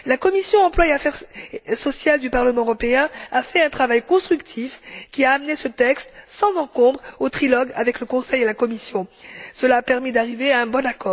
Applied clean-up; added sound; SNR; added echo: none; none; none; none.